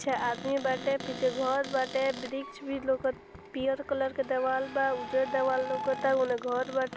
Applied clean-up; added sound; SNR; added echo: none; Cupboard open or close + Printer; 12 dB; none.